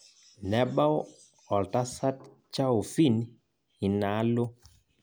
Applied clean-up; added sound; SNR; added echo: none; none; none; none.